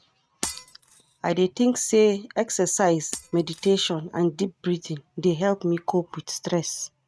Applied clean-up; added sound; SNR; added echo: neural mask model RNNoise.